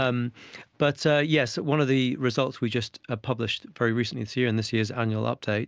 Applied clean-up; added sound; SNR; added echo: none; none; none; none.